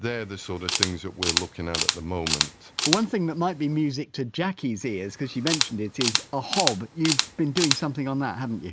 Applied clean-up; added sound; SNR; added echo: none; Camera; 2 dB; none.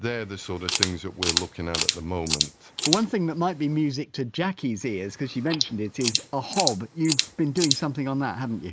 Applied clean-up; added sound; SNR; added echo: neural mask model Resemble Enhance denoiser.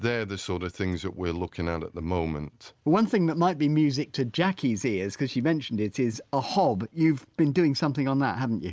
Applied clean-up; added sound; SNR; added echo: none; none; none; none.